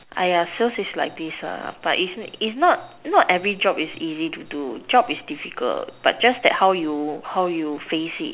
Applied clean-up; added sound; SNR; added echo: none; none; none; none.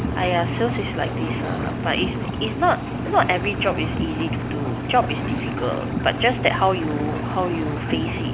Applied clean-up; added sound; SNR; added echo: none; Engine; 1 dB; none.